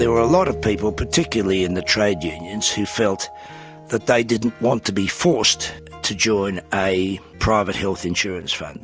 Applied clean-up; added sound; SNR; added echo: none; none; none; none.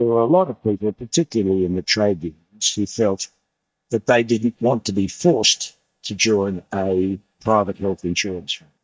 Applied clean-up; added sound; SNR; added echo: neural mask model DeepFilterNet 3.